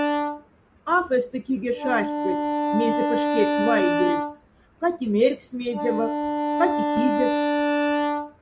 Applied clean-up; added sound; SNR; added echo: none; Wind instrument, woodwind instrument; -1 dB; none.